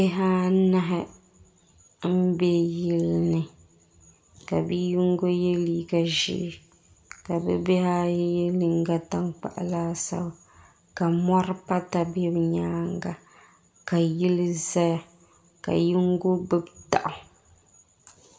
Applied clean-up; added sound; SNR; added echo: none; none; none; reverberation time 0.4 s.